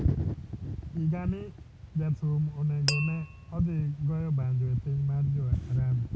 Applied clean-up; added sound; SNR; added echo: none; Glass; 8 dB; none.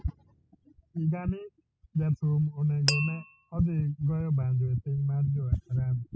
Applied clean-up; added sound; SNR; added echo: classical method spectral subtraction.